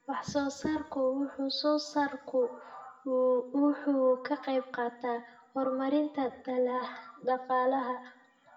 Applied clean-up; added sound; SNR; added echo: none; none; none; reverberation time 0.6 s.